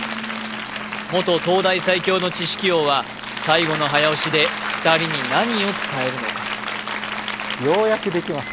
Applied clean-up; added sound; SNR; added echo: none; Microwave oven; 16 dB; none.